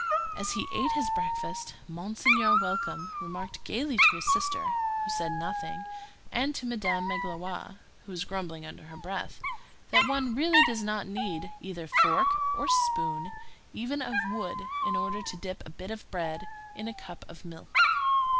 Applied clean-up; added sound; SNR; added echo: none; Dog; -4 dB; none.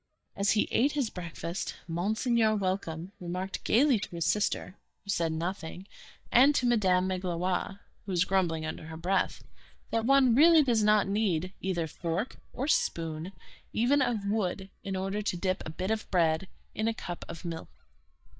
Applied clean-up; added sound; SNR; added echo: neural mask model DeepFilterNet 3.